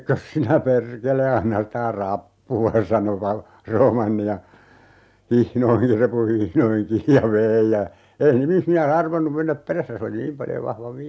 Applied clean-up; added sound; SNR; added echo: none; none; none; none.